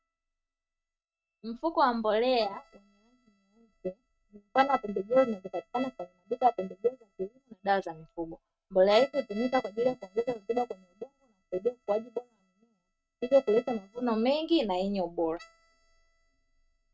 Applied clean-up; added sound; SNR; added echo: neural mask model RNNoise.